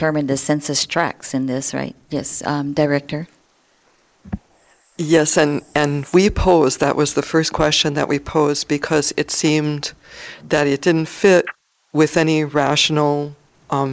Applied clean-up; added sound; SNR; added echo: neural mask model Resemble Enhance denoiser.